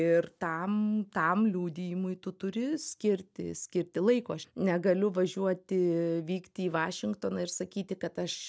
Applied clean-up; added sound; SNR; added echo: none; none; none; none.